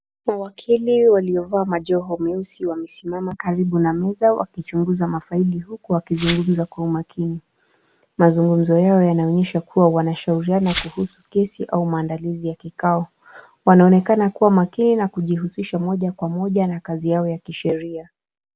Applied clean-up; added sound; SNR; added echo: none; Glass; 9 dB; none.